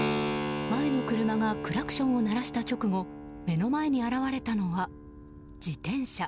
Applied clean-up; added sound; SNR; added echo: none; Keyboard (musical); 6 dB; none.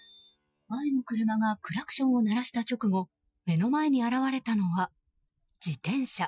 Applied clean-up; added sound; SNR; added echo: classical method Wiener filter.